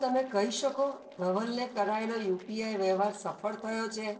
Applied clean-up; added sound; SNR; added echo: neural separator model SepFormer DNS4.